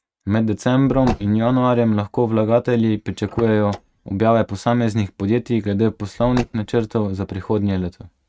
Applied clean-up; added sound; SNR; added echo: neural mask model RNNoise.